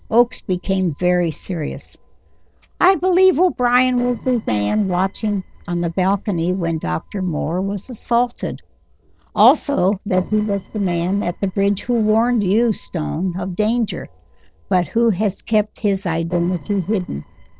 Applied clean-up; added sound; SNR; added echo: neural separator model SepFormer DNS4.